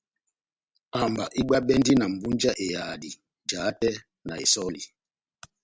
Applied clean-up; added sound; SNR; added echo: none; none; none; none.